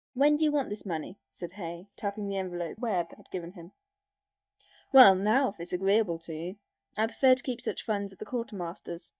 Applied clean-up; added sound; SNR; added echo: neural mask model DeepFilterNet 3.